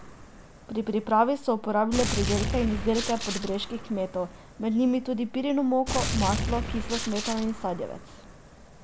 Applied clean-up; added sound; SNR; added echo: none; Gunshot, gunfire; 6 dB; none.